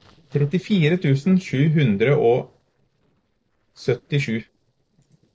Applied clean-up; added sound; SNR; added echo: neural separator model SepFormer DNS4.